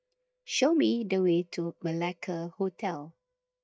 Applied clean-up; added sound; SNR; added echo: neural mask model DeepFilterNet 3.